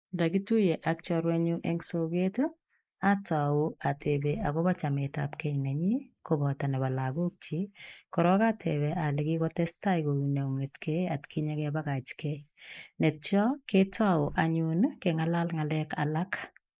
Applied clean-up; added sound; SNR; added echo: neural mask model Resemble Enhance denoiser.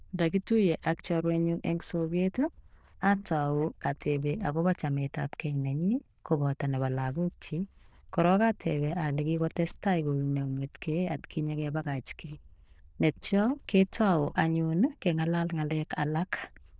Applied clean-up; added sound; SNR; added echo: neural diffusion model UNIVERSE++.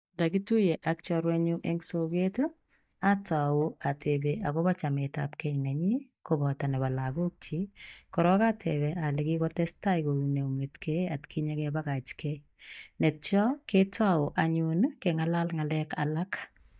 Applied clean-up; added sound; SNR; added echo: neural mask model DeepFilterNet 3.